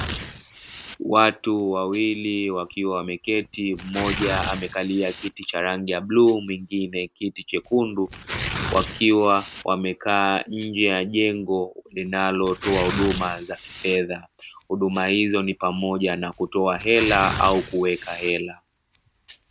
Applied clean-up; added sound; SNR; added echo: none; Tearing; 12 dB; none.